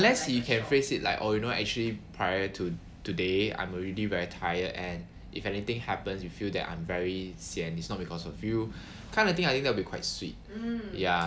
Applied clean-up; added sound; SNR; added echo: none; none; none; none.